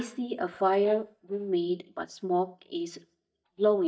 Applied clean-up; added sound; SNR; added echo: neural mask model DeepFilterNet 3.